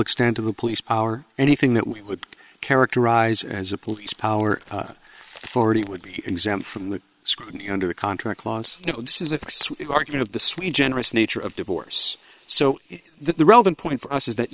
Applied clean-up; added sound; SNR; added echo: neural separator model SepFormer WHAM!.